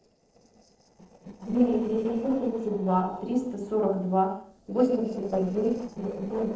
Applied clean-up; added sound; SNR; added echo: neural separator model SepFormer DNS4.